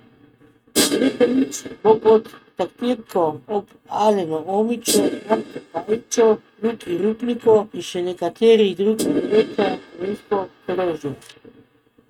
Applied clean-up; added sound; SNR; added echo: neural mask model RNNoise.